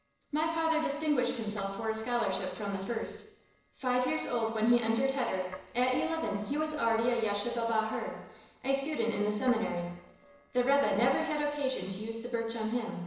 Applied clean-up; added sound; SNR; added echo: neural separator model SepFormer DNS4.